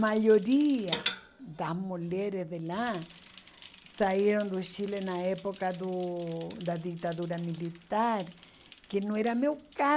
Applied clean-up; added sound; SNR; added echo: none; Bicycle; 15 dB; none.